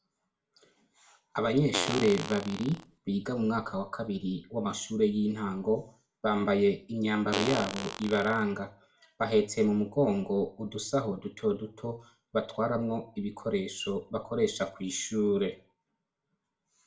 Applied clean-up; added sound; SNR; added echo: none; Fart; 6 dB; reverberation time 0.4 s.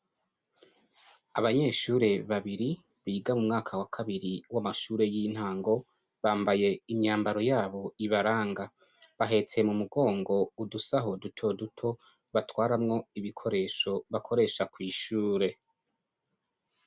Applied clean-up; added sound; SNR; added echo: none; none; none; none.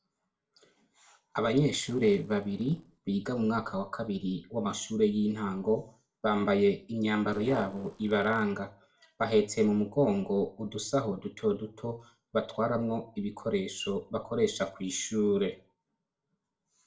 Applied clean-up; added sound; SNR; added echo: neural separator model SepFormer DNS4.